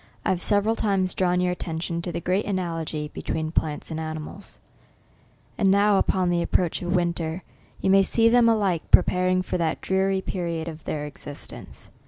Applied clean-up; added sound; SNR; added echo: none; none; none; none.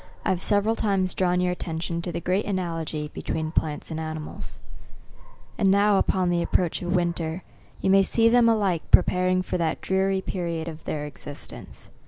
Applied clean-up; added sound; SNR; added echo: none; Dog; 10 dB; none.